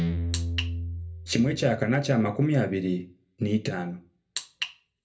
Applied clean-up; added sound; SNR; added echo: none; Guitar; 7 dB; reverberation time 0.3 s.